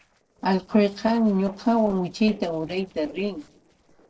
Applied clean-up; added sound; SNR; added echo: neural separator model SepFormer DNS4.